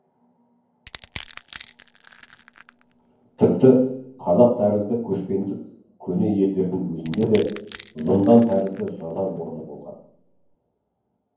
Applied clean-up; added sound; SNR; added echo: none; Crushing; 19 dB; reverberation time 0.9 s.